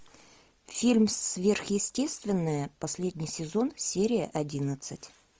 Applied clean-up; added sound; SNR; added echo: none; none; none; none.